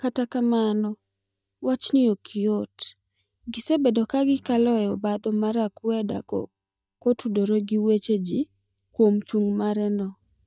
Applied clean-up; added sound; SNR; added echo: neural mask model DeepFilterNet 3.